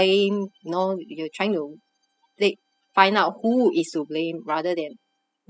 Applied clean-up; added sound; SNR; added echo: classical method spectral subtraction.